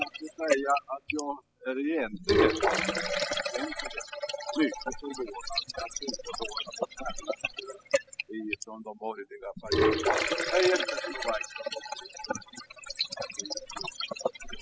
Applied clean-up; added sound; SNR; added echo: classical method spectral subtraction.